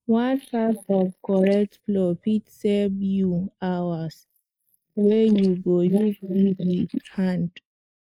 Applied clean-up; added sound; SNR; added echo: neural mask model Resemble Enhance denoiser.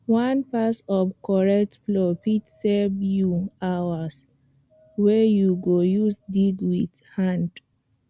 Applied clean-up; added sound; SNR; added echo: none; none; none; none.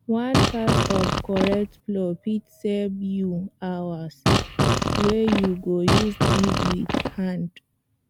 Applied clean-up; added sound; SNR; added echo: none; Fart; -3 dB; none.